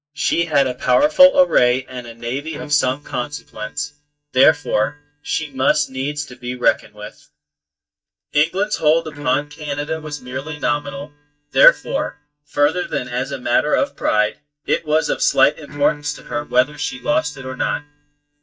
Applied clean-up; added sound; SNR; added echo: neural mask model DeepFilterNet 3.